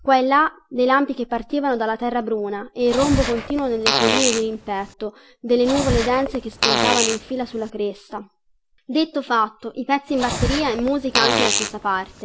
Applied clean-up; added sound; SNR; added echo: none; Fart; 2 dB; none.